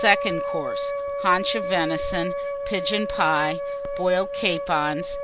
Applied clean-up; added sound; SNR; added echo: none; Wind instrument, woodwind instrument; 3 dB; none.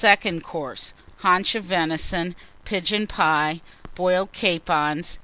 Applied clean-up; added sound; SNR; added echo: none; none; none; none.